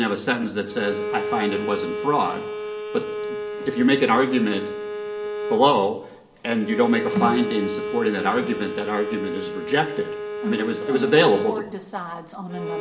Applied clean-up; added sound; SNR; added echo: none; Bowed string instrument; 6 dB; reverberation time 0.7 s.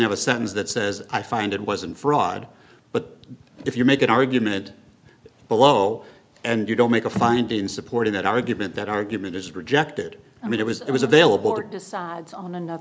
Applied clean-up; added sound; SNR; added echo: none; none; none; none.